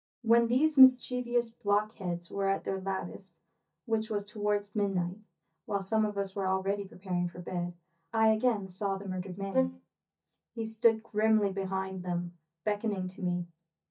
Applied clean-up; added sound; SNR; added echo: neural mask model DeepFilterNet 3.